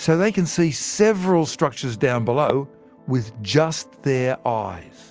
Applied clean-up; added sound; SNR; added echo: none; none; none; none.